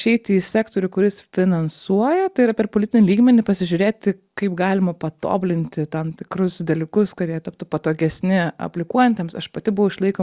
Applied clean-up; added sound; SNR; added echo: none; none; none; none.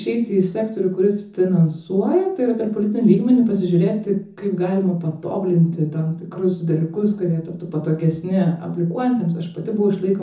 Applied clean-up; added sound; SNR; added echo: none; none; none; reverberation time 0.5 s.